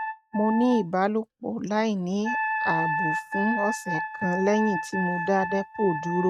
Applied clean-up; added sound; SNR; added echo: neural mask model RNNoise.